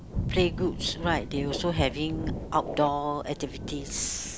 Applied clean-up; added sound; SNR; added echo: none; Thunder / Rain; 5 dB; none.